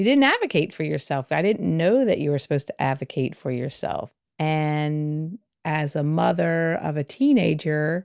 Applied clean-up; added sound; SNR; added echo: none; none; none; none.